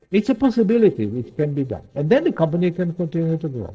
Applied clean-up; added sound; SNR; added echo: neural separator model SepFormer DNS4.